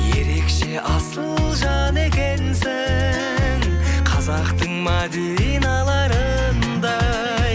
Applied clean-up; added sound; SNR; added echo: none; none; none; none.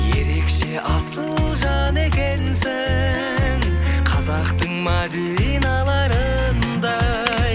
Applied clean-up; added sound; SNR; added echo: none; Mechanisms; 19 dB; none.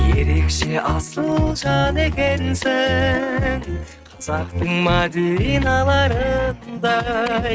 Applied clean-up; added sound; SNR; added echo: neural mask model RNNoise.